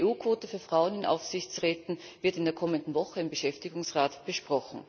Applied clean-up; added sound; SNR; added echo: none; none; none; none.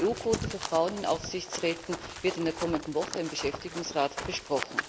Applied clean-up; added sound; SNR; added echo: none; Run; 7 dB; none.